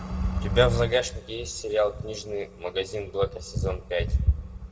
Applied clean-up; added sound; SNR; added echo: none; none; none; reverberation time 2.1 s.